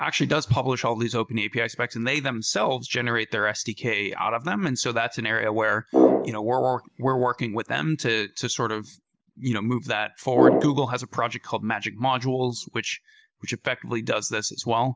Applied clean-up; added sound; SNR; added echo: none; Brass instrument; -3 dB; none.